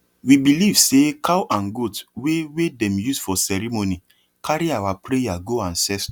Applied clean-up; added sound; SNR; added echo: none; none; none; none.